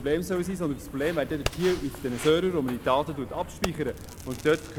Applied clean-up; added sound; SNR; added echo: none; Walk, footsteps + Fireworks; 11 dB; none.